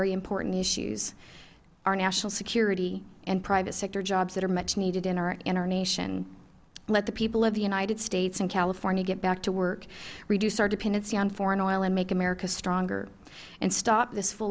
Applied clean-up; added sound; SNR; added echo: none; none; none; none.